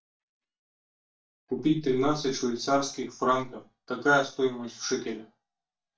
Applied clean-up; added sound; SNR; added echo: neural mask model DeepFilterNet 3.